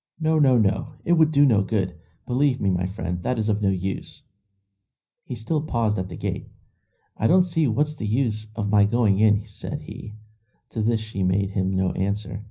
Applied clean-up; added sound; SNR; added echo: none; none; none; reverberation time 0.4 s.